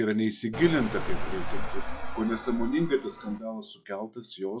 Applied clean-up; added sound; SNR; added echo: classical method log-MMSE.